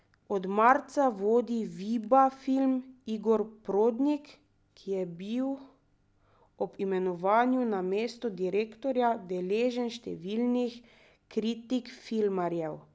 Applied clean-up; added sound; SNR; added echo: none; none; none; none.